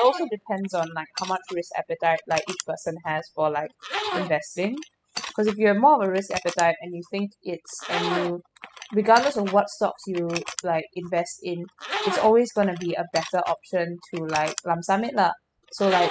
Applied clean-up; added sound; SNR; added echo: classical method spectral subtraction.